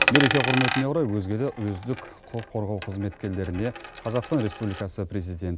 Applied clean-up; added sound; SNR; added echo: none; Coin (dropping); 4 dB; none.